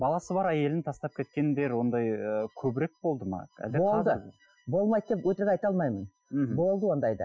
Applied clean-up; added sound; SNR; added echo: classical method Wiener filter.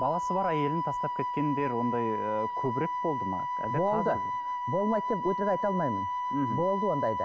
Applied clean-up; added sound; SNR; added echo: none; Wind instrument, woodwind instrument; 1 dB; none.